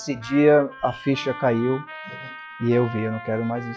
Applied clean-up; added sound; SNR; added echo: classical method log-MMSE.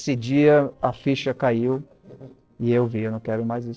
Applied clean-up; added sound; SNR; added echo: neural separator model SepFormer DNS4.